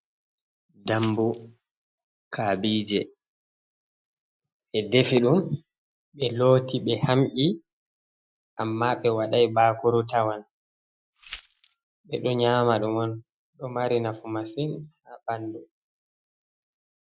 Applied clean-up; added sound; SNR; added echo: classical method Wiener filter.